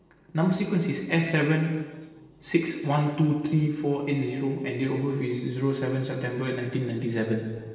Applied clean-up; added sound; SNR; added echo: none; none; none; reverberation time 1.4 s.